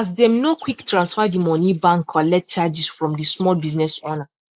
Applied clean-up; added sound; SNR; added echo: neural mask model Resemble Enhance denoiser.